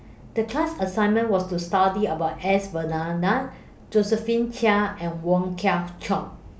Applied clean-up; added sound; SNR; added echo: none; none; none; none.